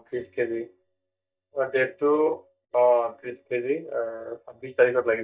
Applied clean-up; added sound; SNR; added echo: neural mask model DeepFilterNet 3.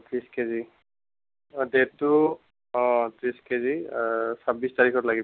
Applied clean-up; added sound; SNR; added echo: none; none; none; none.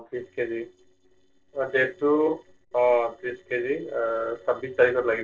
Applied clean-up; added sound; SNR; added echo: neural separator model SepFormer DNS4.